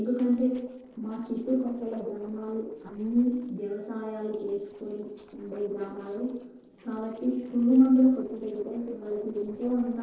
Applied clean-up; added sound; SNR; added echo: neural separator model SepFormer DNS4.